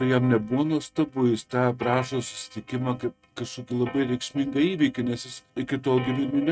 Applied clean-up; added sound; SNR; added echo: neural mask model RNNoise.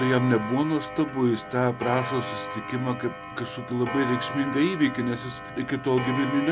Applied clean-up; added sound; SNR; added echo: none; Clock; 9 dB; none.